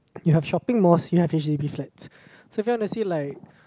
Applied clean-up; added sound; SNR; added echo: none; none; none; none.